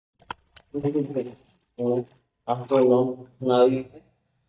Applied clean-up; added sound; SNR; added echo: neural mask model DeepFilterNet 3.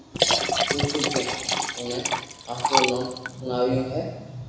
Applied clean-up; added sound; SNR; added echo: none; Liquid; -3 dB; reverberation time 1.0 s.